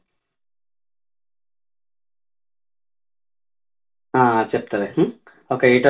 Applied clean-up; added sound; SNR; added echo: none; none; none; reverberation time 0.2 s.